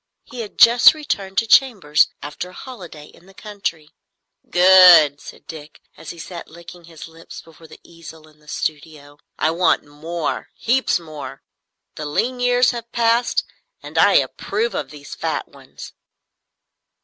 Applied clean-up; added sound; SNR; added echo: none; none; none; none.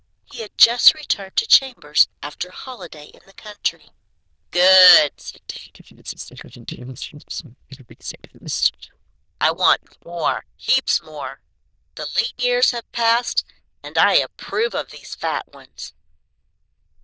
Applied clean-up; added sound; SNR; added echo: neural diffusion model UNIVERSE++.